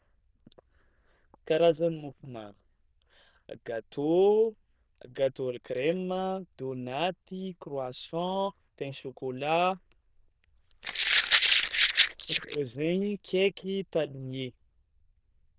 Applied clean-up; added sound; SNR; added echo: neural diffusion model UNIVERSE++.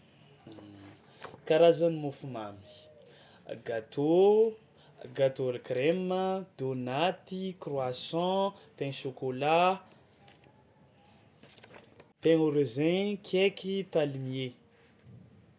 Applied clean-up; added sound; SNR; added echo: none; none; none; none.